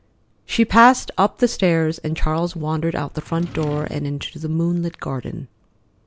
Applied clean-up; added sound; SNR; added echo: none; Drawer open or close; 18 dB; none.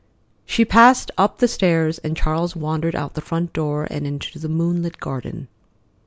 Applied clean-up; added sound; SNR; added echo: none; none; none; none.